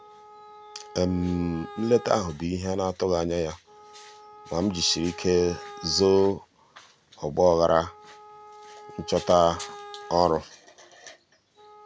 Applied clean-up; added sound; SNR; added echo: none; Wind instrument, woodwind instrument; 19 dB; none.